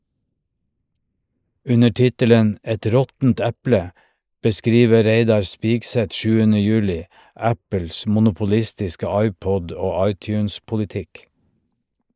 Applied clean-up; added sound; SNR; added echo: neural mask model Resemble Enhance denoiser.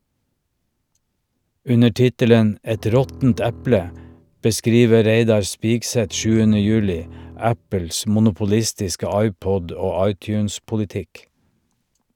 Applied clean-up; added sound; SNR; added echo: none; Bowed string instrument; 20 dB; none.